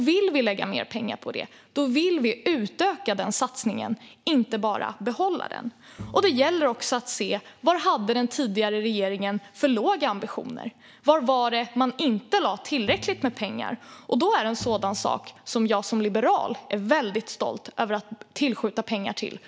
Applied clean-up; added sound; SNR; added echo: none; Bowed string instrument; 19 dB; none.